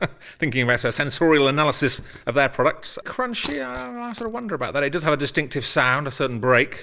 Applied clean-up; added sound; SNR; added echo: neural mask model Resemble Enhance denoiser.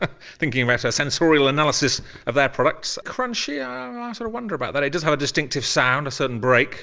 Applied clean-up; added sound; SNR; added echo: none; none; none; none.